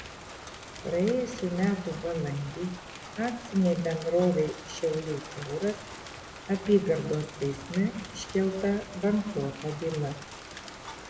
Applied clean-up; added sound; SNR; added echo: none; Rain; 13 dB; none.